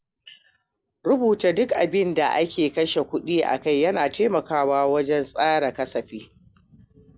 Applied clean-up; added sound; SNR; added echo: none; none; none; none.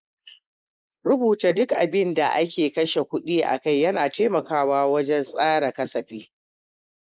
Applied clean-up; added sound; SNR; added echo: neural mask model Resemble Enhance denoiser.